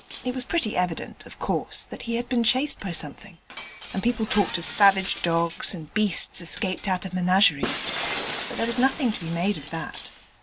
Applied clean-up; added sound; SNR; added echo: none; Shatter; 9 dB; none.